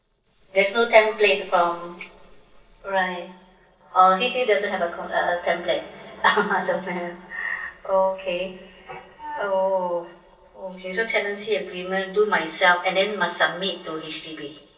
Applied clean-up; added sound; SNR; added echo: neural separator model SepFormer DNS4.